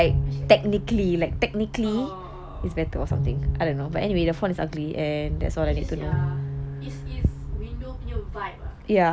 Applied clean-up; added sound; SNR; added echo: none; Bowed string instrument; 7 dB; none.